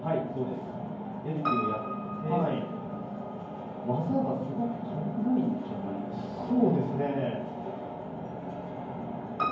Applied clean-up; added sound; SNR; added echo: none; Piano; 10 dB; reverberation time 0.9 s.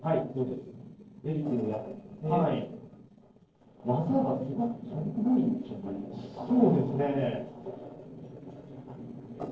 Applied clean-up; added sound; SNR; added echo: neural separator model SepFormer DNS4.